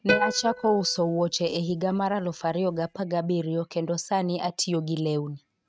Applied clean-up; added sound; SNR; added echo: neural mask model RNNoise.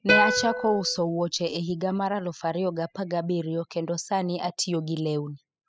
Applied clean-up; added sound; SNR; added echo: classical method spectral subtraction.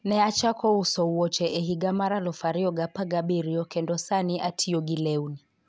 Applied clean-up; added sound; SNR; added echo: none; none; none; none.